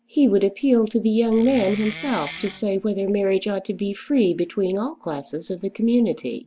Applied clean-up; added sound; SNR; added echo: none; Wood; 14 dB; none.